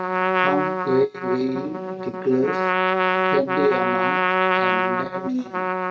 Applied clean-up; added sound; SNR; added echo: neural mask model RNNoise.